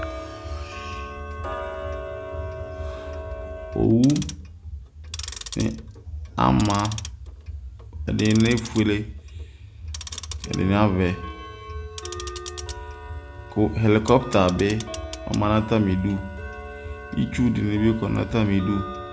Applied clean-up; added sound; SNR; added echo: none; Tick-tock; 13 dB; none.